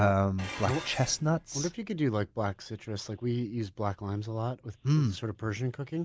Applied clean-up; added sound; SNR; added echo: none; Dishes, pots, and pans; 16 dB; none.